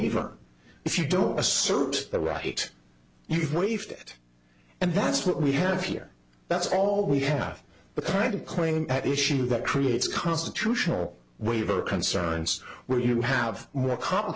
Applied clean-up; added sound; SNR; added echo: none; none; none; none.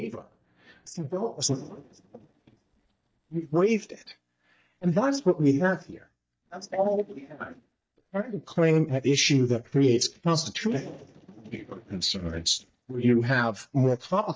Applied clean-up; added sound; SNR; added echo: neural mask model DeepFilterNet 3.